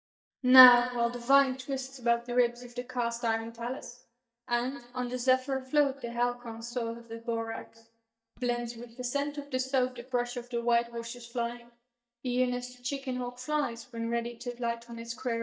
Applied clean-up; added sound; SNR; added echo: neural mask model DeepFilterNet 3.